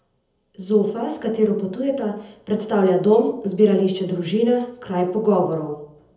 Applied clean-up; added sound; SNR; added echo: none; none; none; reverberation time 0.7 s.